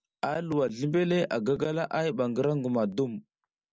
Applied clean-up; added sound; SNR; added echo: none; none; none; none.